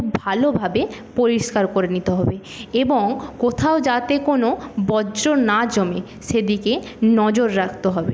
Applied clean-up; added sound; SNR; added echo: none; none; none; none.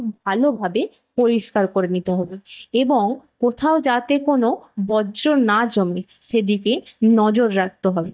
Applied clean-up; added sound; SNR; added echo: neural mask model DeepFilterNet 3.